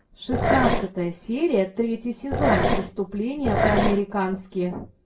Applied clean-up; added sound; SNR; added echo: none; Growling; -1 dB; reverberation time 0.2 s.